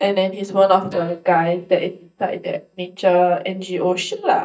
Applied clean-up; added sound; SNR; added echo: neural mask model DeepFilterNet 3.